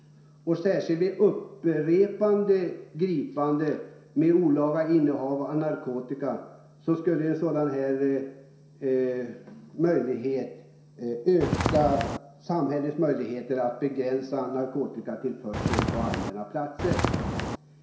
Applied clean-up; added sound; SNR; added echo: none; Walk, footsteps; 1 dB; reverberation time 0.7 s.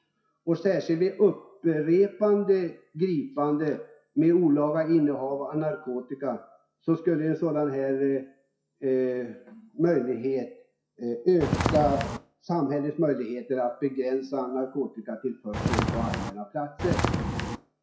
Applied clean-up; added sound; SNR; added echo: classical method WPE with log-MMSE.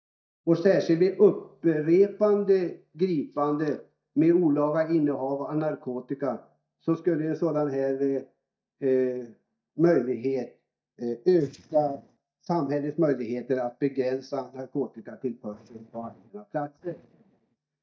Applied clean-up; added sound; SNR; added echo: neural mask model DeepFilterNet 3.